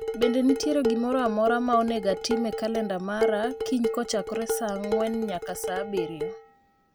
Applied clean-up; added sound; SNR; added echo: none; Dishes, pots, and pans; 4 dB; none.